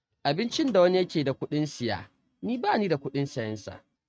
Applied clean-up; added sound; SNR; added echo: neural mask model RNNoise.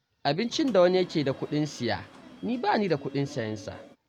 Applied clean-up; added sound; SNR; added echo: none; Subway, metro, underground / Sliding door; 19 dB; none.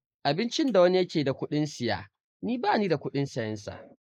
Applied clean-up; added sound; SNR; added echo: neural mask model Resemble Enhance denoiser.